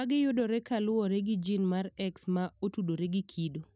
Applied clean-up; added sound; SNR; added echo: none; none; none; none.